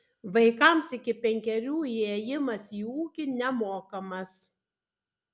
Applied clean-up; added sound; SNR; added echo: none; none; none; none.